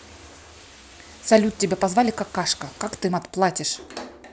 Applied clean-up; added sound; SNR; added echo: none; Bathtub (filling or washing); 20 dB; none.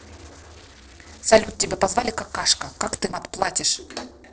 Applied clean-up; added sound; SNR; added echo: neural separator model SepFormer DNS4.